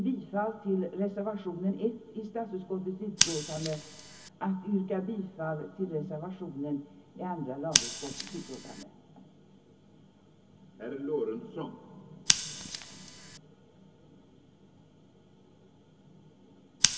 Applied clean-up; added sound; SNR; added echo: none; Scissors; 1 dB; reverberation time 0.3 s.